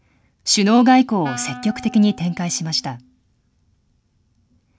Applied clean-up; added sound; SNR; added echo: none; Wind instrument, woodwind instrument; 17 dB; none.